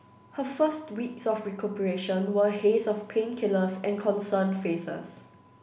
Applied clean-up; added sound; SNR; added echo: none; none; none; none.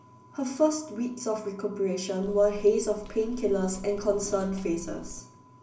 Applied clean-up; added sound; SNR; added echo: none; Walk, footsteps; 14 dB; reverberation time 0.2 s.